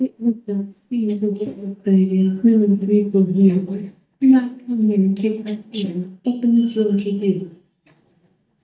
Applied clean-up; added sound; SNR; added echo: neural mask model DeepFilterNet 3.